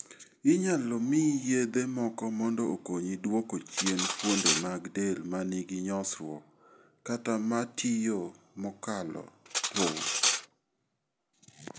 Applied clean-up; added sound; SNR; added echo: none; Cutlery, silverware; 2 dB; none.